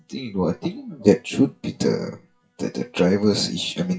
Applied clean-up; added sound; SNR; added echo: classical method WPE with log-MMSE.